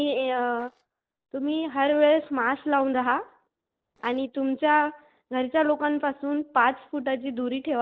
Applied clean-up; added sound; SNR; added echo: neural separator model SepFormer DNS4.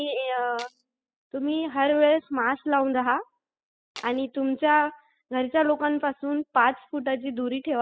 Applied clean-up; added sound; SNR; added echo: classical method spectral subtraction.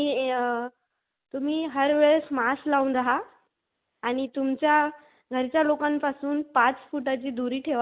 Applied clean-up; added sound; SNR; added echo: none; none; none; none.